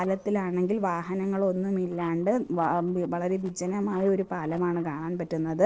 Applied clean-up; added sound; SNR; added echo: neural separator model SepFormer DNS4.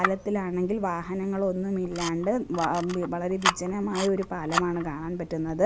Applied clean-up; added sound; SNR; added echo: none; Camera; 7 dB; none.